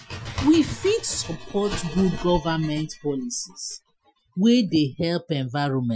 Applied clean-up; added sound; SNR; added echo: classical method Wiener filter.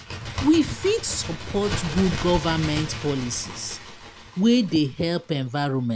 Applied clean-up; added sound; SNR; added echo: none; Bird; 9 dB; none.